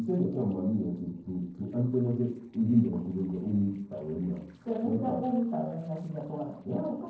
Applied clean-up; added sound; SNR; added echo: neural separator model SepFormer DNS4.